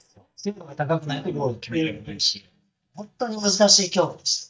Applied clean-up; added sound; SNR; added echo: neural mask model DeepFilterNet 3.